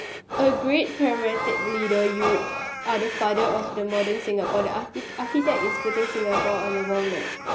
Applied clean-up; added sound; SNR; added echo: none; Meow + Breathing; 5 dB; none.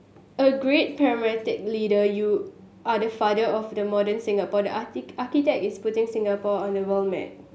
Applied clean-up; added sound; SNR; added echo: none; none; none; none.